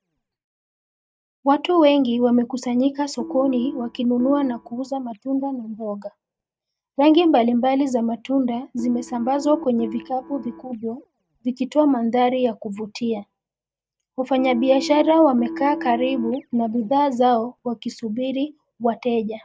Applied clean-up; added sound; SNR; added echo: neural mask model DeepFilterNet 3.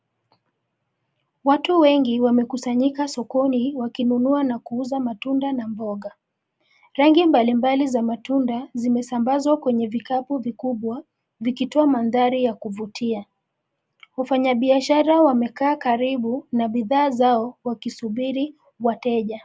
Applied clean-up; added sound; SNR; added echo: none; none; none; none.